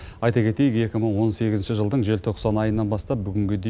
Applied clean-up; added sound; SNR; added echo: none; none; none; none.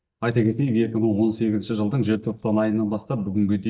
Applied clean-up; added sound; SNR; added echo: neural mask model DeepFilterNet 3.